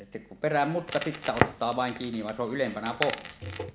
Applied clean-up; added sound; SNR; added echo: none; Crackle; 4 dB; none.